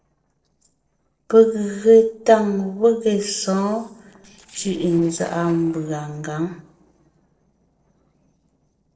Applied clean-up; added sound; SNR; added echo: neural separator model SepFormer DNS4.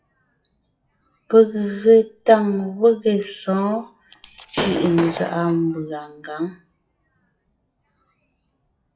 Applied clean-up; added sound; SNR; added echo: classical method WPE with log-MMSE.